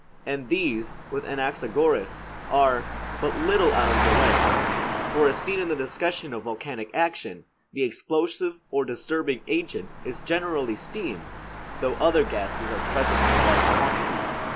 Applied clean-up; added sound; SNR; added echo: none; Engine; 2 dB; none.